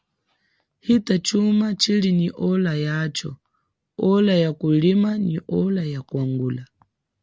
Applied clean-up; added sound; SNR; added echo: none; none; none; none.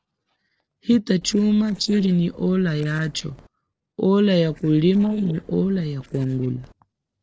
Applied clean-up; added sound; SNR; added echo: neural separator model SepFormer DNS4.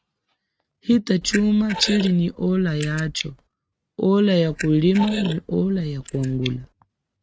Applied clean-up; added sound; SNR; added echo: neural mask model RNNoise.